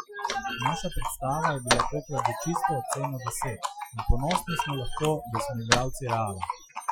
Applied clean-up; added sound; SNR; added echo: classical method Wiener filter.